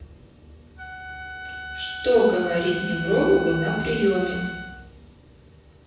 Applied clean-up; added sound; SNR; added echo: none; Wind instrument, woodwind instrument; 11 dB; reverberation time 1.1 s.